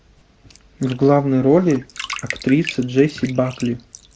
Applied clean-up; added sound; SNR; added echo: none; Bathtub (filling or washing); 16 dB; none.